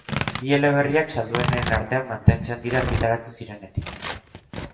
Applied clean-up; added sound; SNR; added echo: none; Tearing; 6 dB; reverberation time 0.6 s.